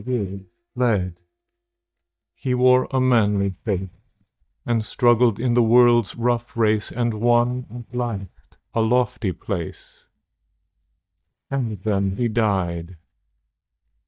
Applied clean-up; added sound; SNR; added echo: neural mask model DeepFilterNet 3.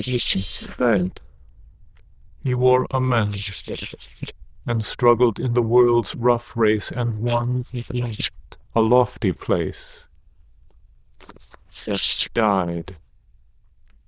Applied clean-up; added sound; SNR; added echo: neural diffusion model UNIVERSE++.